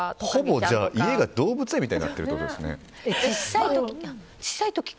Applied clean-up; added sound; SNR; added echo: none; none; none; none.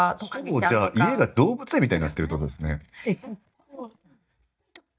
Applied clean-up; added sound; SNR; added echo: neural mask model DeepFilterNet 3.